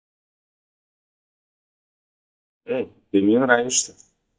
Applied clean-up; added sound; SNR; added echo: neural mask model DeepFilterNet 3.